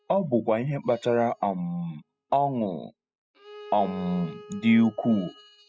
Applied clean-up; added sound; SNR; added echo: classical method spectral subtraction.